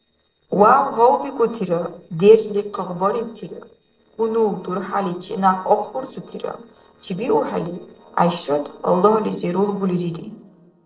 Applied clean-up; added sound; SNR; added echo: neural separator model SepFormer DNS4.